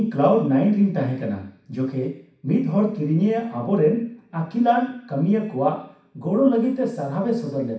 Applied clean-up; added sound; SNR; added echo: none; none; none; reverberation time 0.6 s.